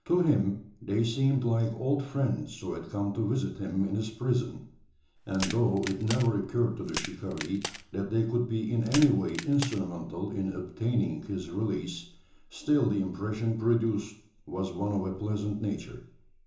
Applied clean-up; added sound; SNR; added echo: none; Crack; 11 dB; reverberation time 0.6 s.